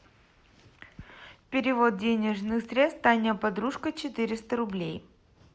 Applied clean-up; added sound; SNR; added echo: none; none; none; none.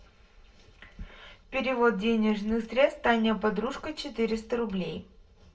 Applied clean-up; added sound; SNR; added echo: none; none; none; reverberation time 0.1 s.